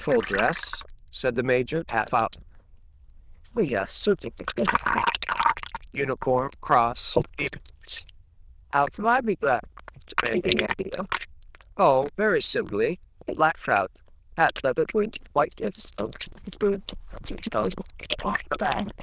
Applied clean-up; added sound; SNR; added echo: neural diffusion model UNIVERSE++.